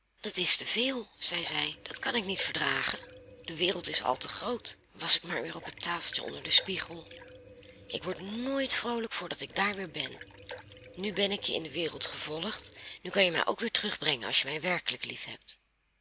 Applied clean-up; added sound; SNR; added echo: none; Liquid; 18 dB; none.